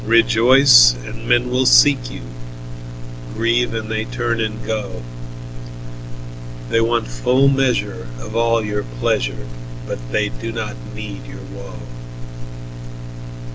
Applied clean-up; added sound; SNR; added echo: none; none; none; none.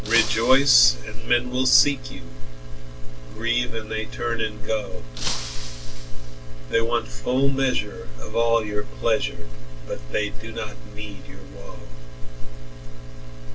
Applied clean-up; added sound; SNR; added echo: none; Shatter; 16 dB; reverberation time 0.1 s.